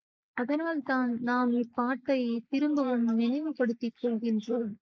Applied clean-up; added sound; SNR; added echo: neural mask model Resemble Enhance denoiser.